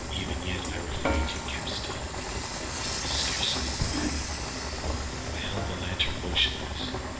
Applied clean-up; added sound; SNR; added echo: none; Frying (food) / Dishes, pots, and pans; -3 dB; reverberation time 1.1 s.